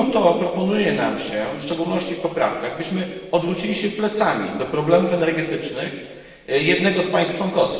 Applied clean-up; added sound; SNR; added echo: none; none; none; reverberation time 1.3 s.